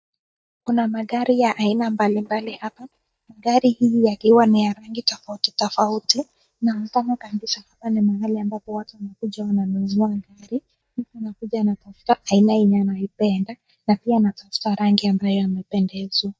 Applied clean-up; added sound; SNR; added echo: neural mask model DeepFilterNet 3.